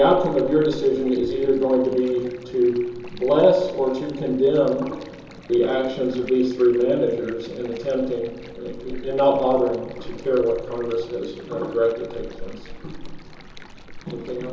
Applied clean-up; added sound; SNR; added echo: none; Stream; 16 dB; reverberation time 2.8 s.